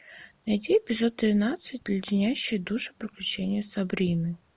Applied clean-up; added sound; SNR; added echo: none; none; none; none.